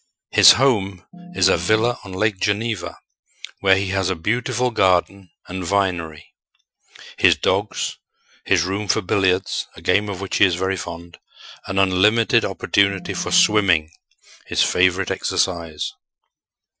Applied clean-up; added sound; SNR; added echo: classical method Wiener filter.